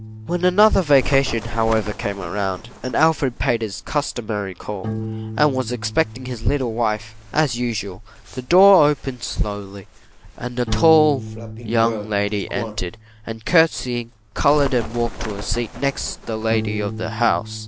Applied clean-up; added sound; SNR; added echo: none; Piano + Bird; 10 dB; none.